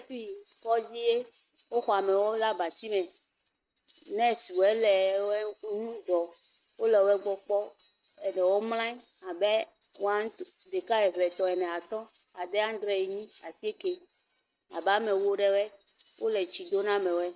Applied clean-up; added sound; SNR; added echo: neural mask model RNNoise.